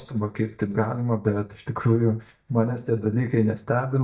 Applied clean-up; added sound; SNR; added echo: neural mask model DeepFilterNet 3.